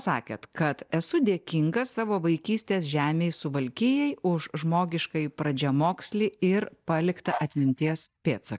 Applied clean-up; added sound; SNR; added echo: neural mask model DeepFilterNet 3.